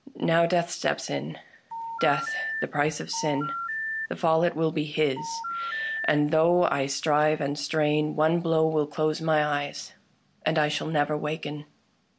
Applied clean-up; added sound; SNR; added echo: none; Telephone; 5 dB; none.